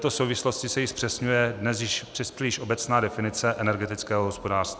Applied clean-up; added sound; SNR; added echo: none; none; none; none.